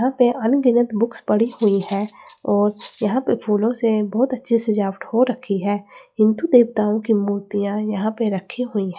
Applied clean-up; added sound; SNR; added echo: classical method log-MMSE.